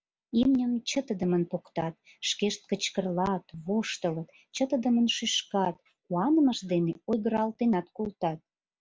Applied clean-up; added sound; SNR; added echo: none; none; none; none.